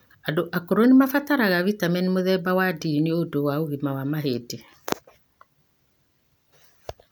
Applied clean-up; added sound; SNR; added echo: none; none; none; none.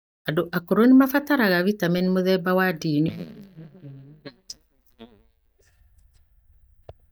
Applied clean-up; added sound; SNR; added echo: neural mask model DeepFilterNet 3.